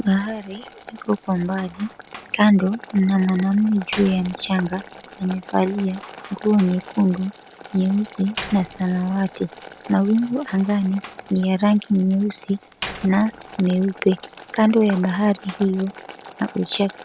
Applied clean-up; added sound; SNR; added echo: none; Boiling + Slam; 17 dB; none.